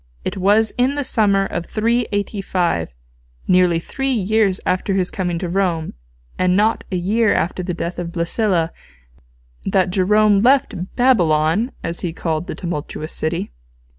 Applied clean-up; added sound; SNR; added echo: none; none; none; none.